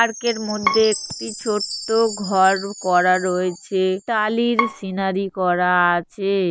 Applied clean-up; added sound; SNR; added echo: none; Bowed string instrument + Chime; 10 dB; none.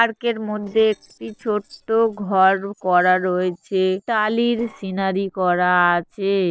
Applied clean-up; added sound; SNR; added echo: neural separator model SepFormer DNS4.